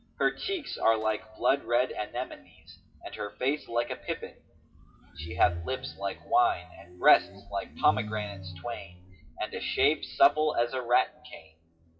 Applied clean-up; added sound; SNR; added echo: classical method WPE with log-MMSE.